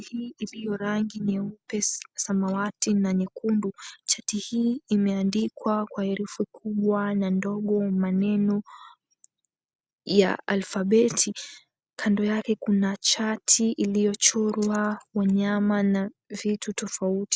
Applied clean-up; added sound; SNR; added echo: none; none; none; none.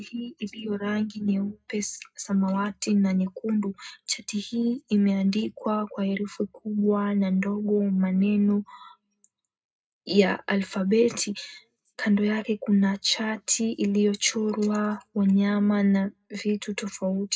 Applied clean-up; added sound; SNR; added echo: none; none; none; reverberation time 0.2 s.